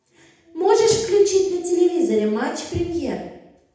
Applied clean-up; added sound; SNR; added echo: none; none; none; reverberation time 0.8 s.